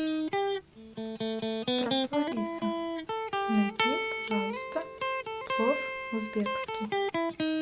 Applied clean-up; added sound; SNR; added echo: none; Electric guitar; -4 dB; none.